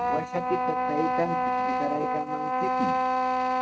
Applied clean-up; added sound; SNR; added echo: neural mask model RNNoise.